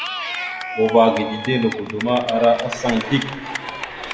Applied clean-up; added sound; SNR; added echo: none; Cheering / Clapping; 9 dB; reverberation time 1.4 s.